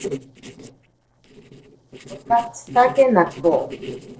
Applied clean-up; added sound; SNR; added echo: neural separator model SepFormer DNS4.